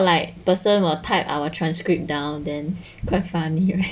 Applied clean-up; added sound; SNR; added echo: none; none; none; none.